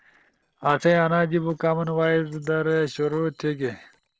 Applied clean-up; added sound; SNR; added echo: neural separator model SepFormer DNS4.